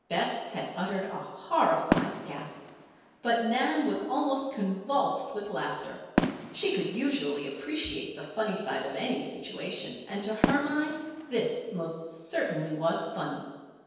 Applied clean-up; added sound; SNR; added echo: none; Fireworks; 7 dB; reverberation time 1.2 s.